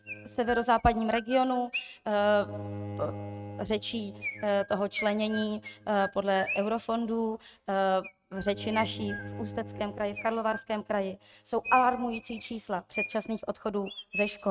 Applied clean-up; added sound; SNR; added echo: neural mask model RNNoise.